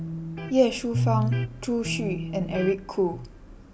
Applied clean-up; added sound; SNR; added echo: none; Electric guitar; 3 dB; none.